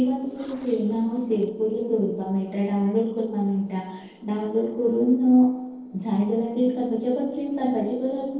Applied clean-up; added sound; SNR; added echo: neural separator model SepFormer DNS4.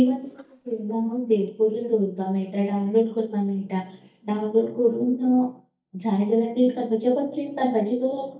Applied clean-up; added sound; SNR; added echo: neural mask model DeepFilterNet 3.